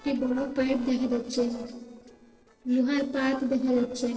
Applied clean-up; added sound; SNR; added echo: neural separator model SepFormer DNS4.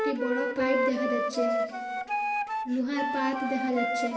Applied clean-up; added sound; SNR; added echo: none; Wind instrument, woodwind instrument; -1 dB; reverberation time 2.4 s.